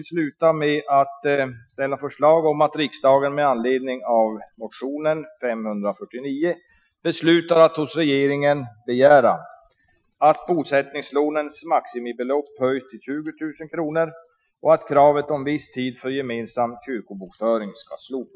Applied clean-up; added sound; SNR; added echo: classical method Wiener filter.